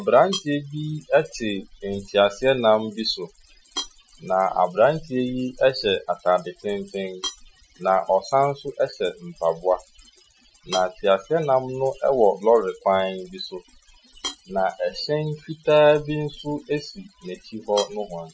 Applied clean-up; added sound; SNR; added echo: classical method Wiener filter.